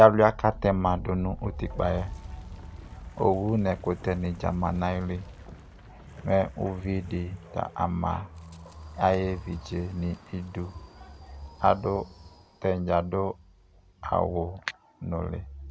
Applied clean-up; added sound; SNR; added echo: none; Wind; 17 dB; none.